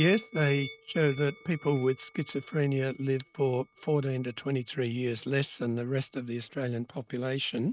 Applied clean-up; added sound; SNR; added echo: neural mask model RNNoise.